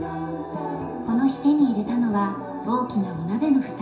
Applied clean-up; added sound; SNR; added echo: none; none; none; reverberation time 0.7 s.